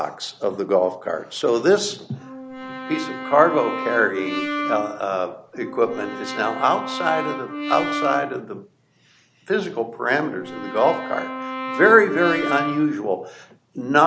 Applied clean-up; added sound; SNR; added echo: none; Brass instrument; 7 dB; none.